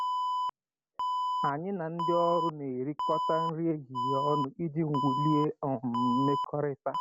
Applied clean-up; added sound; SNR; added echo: none; Alarm; 1 dB; none.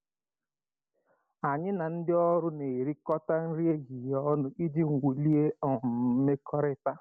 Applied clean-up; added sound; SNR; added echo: none; none; none; none.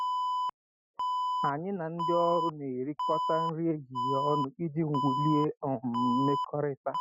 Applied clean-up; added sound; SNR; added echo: classical method Wiener filter.